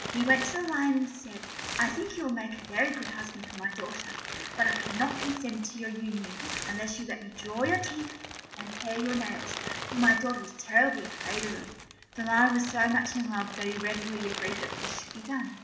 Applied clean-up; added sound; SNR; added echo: none; Crumpling, crinkling; 9 dB; reverberation time 1.0 s.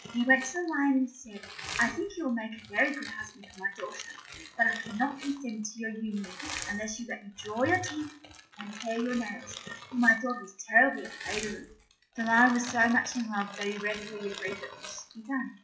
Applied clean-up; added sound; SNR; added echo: classical method WPE with log-MMSE.